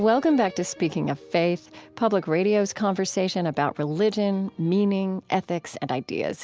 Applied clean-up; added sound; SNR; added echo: none; none; none; none.